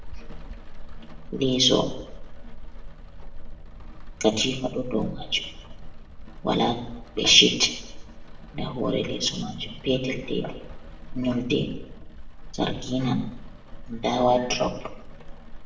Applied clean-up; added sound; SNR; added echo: none; Rain; 9 dB; reverberation time 0.7 s.